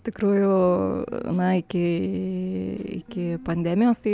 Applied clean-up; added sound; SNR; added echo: none; Guitar; 19 dB; none.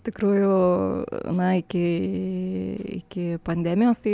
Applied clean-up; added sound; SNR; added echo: none; none; none; none.